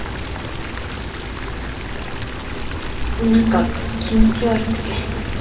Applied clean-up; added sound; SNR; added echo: none; Chatter / Stream; 6 dB; reverberation time 2.5 s.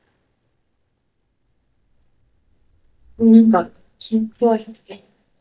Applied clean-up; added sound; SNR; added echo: neural mask model DeepFilterNet 3.